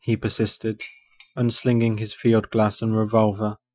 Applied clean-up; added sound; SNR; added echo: classical method Wiener filter.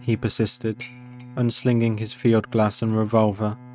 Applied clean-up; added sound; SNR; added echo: neural mask model RNNoise.